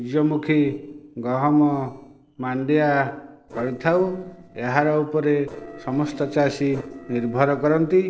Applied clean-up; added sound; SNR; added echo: neural separator model SepFormer DNS4.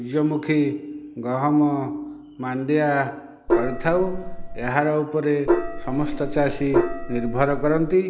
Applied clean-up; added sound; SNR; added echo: none; Gong; 2 dB; none.